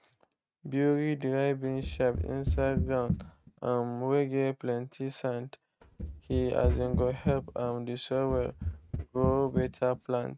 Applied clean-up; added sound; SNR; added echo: neural mask model RNNoise.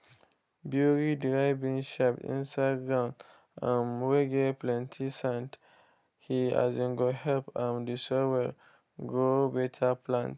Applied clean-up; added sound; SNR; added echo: none; none; none; none.